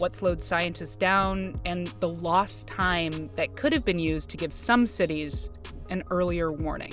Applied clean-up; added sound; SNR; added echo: none; Train; 20 dB; none.